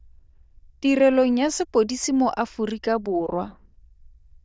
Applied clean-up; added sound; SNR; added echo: neural diffusion model UNIVERSE++.